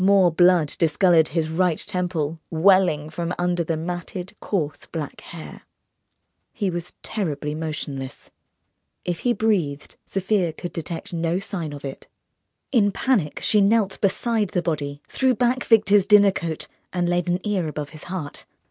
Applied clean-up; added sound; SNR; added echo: none; none; none; none.